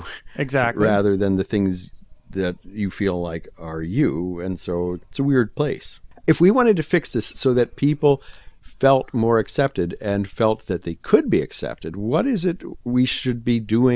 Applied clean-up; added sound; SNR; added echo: none; none; none; none.